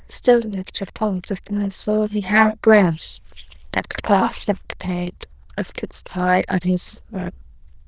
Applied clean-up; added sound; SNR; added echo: neural diffusion model UNIVERSE++.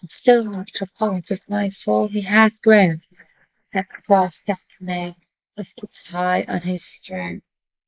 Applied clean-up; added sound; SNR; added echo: neural mask model Resemble Enhance denoiser.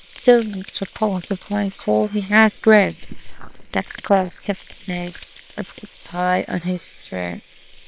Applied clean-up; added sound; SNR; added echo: neural separator model SepFormer WHAM!.